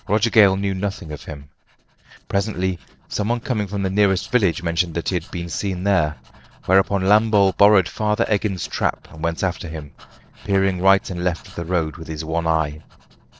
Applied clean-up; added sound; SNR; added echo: neural separator model SepFormer DNS4.